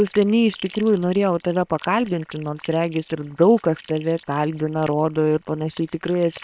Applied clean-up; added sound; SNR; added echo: neural separator model SepFormer WHAM!.